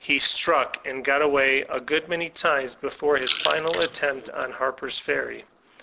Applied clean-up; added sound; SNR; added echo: none; Chewing, mastication / Crushing; 0 dB; none.